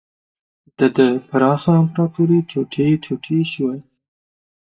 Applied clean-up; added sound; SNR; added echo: neural mask model DeepFilterNet 3.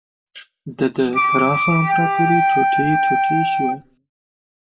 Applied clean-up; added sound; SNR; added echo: none; Wind instrument, woodwind instrument; -5 dB; reverberation time 0.2 s.